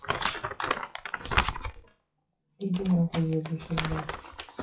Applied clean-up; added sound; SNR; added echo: classical method WPE with log-MMSE.